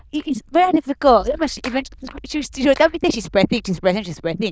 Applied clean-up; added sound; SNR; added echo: neural diffusion model UNIVERSE++.